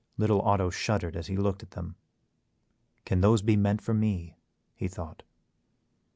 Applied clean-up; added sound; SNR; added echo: none; none; none; none.